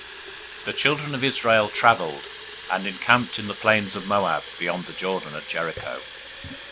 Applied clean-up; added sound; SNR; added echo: none; Fill (with liquid) / Water tap, faucet; 14 dB; none.